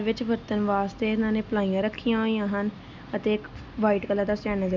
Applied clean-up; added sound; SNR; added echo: none; none; none; none.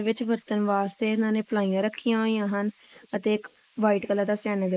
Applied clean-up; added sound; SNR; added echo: neural mask model Resemble Enhance denoiser.